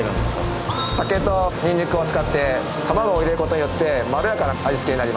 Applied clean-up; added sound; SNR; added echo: none; none; none; none.